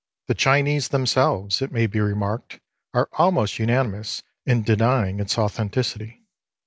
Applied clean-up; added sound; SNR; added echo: none; none; none; none.